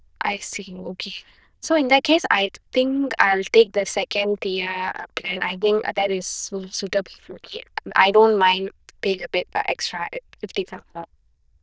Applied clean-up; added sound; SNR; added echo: neural diffusion model UNIVERSE++.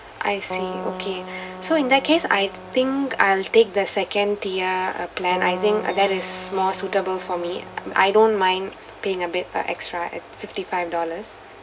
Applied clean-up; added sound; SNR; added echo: none; Keyboard (musical); 13 dB; none.